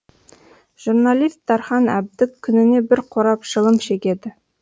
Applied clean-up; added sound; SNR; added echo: none; none; none; none.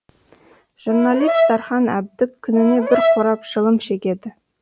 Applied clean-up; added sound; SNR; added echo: none; Brass instrument; 2 dB; none.